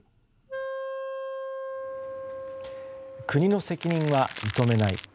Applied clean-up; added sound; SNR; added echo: none; Wind instrument, woodwind instrument + Crackle; 8 dB; none.